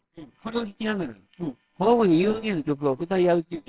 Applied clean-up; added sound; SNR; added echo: neural separator model SepFormer WHAMR!.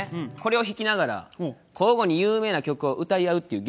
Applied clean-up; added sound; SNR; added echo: none; none; none; none.